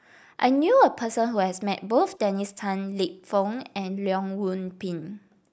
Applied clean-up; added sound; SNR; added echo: neural mask model Resemble Enhance denoiser.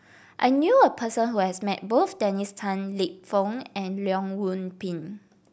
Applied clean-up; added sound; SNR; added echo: none; none; none; none.